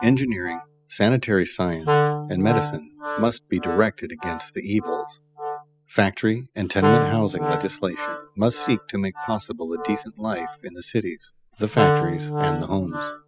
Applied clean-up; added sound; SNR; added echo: classical method spectral subtraction.